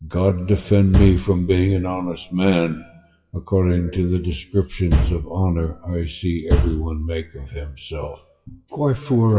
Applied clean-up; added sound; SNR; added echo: classical method WPE with log-MMSE.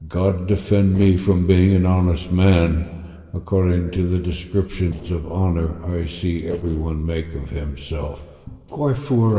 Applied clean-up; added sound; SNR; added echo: neural separator model SepFormer DNS4.